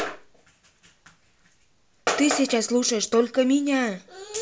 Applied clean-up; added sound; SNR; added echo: none; none; none; none.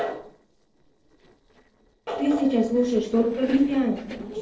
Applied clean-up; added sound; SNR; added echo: neural separator model SepFormer DNS4.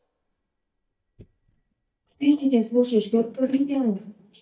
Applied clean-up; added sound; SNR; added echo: neural mask model DeepFilterNet 3.